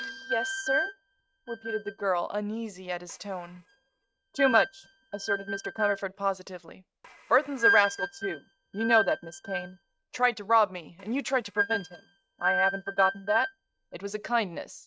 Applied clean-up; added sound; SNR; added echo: neural mask model RNNoise.